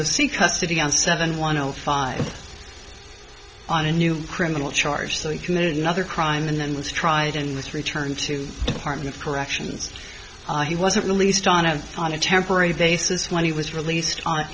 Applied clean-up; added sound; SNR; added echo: none; Thump, thud; 13 dB; none.